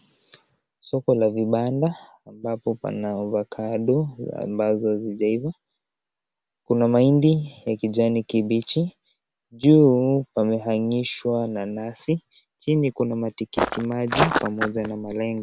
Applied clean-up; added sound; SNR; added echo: none; Walk, footsteps; 2 dB; none.